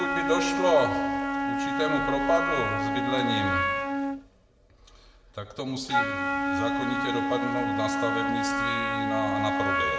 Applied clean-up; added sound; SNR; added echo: none; Wind instrument, woodwind instrument; -3 dB; reverberation time 0.6 s.